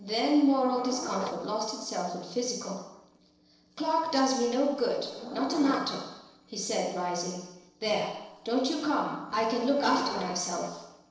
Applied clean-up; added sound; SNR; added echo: neural separator model SepFormer DNS4.